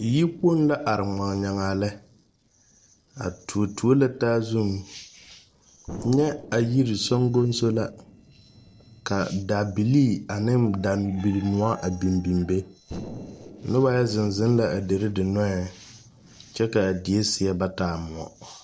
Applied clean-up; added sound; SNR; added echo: neural separator model SepFormer DNS4.